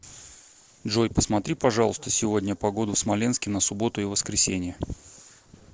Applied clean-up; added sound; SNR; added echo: neural separator model SepFormer DNS4.